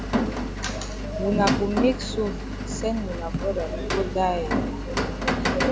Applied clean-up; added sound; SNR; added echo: none; Rain; -1 dB; none.